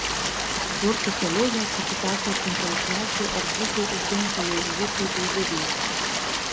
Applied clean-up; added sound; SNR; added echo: none; Stream; -3 dB; none.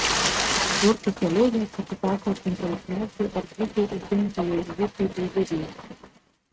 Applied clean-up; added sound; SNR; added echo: neural mask model RNNoise.